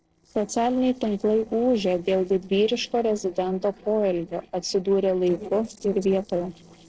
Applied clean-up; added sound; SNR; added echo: neural separator model SepFormer DNS4.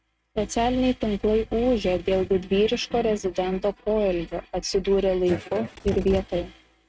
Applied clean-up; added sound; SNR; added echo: neural mask model RNNoise.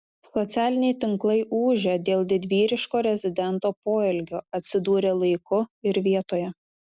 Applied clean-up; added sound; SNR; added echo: none; none; none; none.